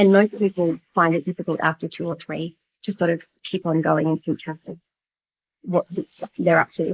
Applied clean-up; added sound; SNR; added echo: neural mask model Resemble Enhance denoiser.